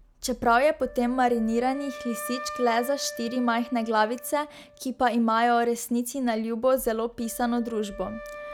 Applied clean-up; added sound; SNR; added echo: none; Wind instrument, woodwind instrument; 16 dB; none.